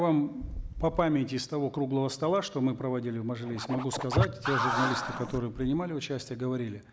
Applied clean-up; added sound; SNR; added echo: none; Scratching (performance technique); 3 dB; none.